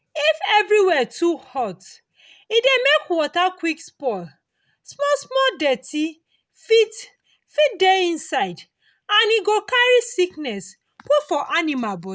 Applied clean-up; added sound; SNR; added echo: none; none; none; none.